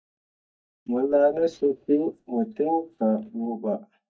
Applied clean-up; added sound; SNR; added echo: neural mask model DeepFilterNet 3.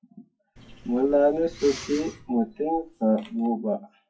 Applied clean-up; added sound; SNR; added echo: classical method WPE with log-MMSE.